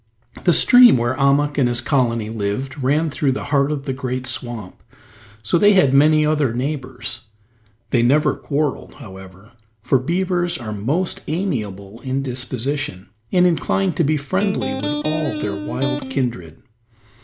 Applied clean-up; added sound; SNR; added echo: none; Electric guitar; 5 dB; none.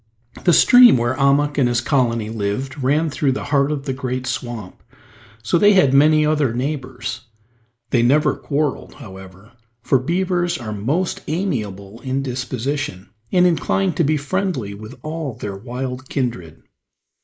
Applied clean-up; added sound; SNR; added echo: neural mask model Resemble Enhance denoiser.